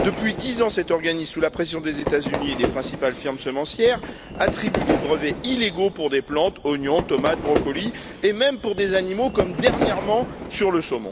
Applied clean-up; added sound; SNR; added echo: none; Fire / Fireworks; 6 dB; none.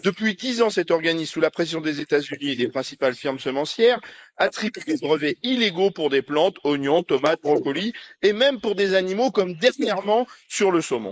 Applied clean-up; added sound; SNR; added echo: neural mask model Resemble Enhance denoiser.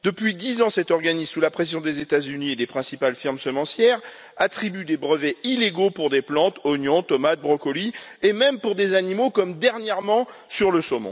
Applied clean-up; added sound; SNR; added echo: none; none; none; none.